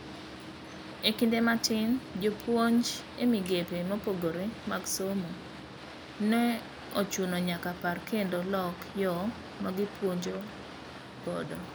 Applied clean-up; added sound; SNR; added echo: none; Boat, Water vehicle; 12 dB; none.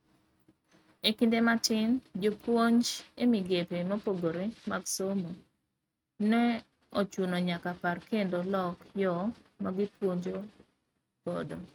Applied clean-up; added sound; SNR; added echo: neural mask model RNNoise.